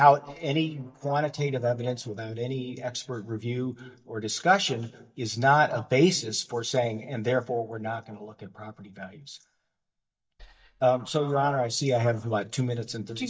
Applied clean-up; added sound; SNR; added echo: neural mask model DeepFilterNet 3.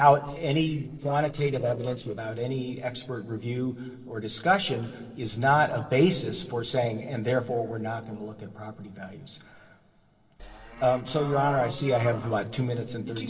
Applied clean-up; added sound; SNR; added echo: neural separator model SepFormer DNS4.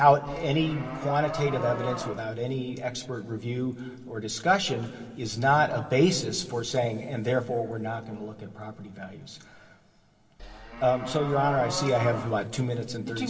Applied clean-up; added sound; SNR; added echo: none; Livestock, farm animals, working animals; 8 dB; reverberation time 2.9 s.